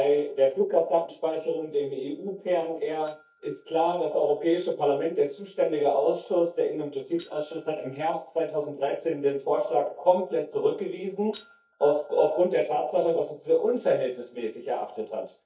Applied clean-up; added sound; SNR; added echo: neural mask model DeepFilterNet 3.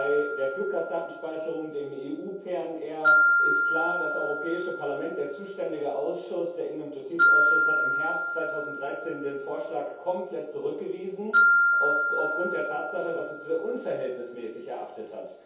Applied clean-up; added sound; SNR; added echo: none; Glockenspiel; -5 dB; reverberation time 0.7 s.